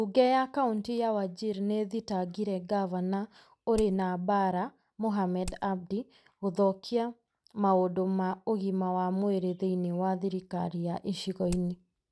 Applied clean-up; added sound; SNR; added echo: none; Hammer; 11 dB; none.